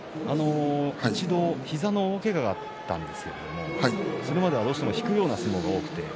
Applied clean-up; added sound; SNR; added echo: none; none; none; none.